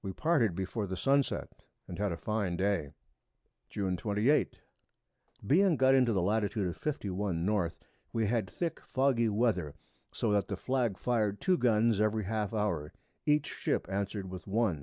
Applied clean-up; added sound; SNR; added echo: none; none; none; none.